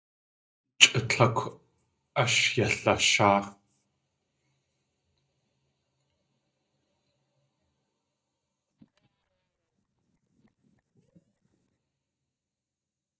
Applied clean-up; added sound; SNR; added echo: neural mask model DeepFilterNet 3.